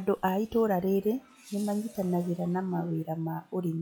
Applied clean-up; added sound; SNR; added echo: classical method log-MMSE.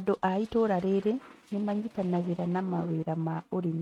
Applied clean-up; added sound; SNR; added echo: neural mask model RNNoise.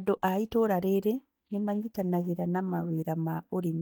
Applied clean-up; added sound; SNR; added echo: neural mask model DeepFilterNet 3.